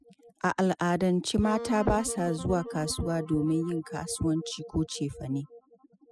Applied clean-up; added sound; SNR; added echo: classical method spectral subtraction.